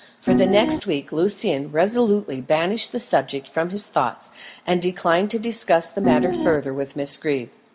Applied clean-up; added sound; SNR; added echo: none; Piano; -2 dB; none.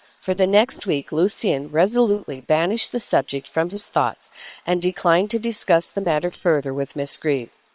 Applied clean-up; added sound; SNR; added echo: neural separator model SepFormer WHAM!.